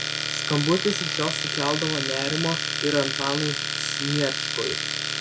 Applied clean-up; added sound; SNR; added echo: none; Domestic sounds, home sounds; 0 dB; none.